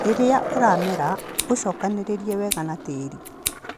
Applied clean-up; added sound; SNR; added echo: none; Scissors + Skateboard; 6 dB; none.